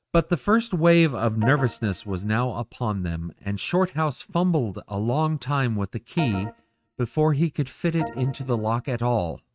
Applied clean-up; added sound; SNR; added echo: neural mask model RNNoise.